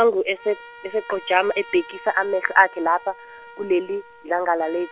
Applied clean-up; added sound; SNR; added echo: none; Trumpet; 20 dB; none.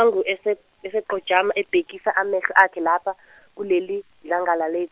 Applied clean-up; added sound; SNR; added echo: none; none; none; none.